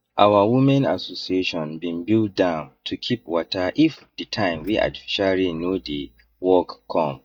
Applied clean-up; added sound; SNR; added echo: neural mask model DeepFilterNet 3.